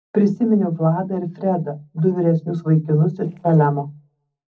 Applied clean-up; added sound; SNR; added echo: neural separator model SepFormer DNS4.